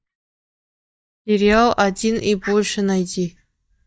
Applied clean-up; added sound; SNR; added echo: neural mask model DeepFilterNet 3.